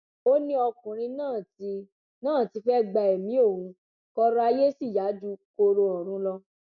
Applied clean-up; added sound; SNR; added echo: none; none; none; none.